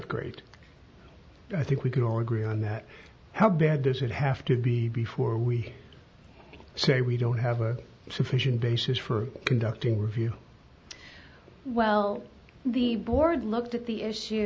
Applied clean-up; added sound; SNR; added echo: none; none; none; none.